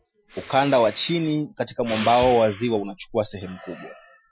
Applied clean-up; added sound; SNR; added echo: classical method Wiener filter.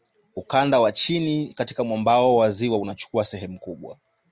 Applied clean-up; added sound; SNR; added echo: none; none; none; none.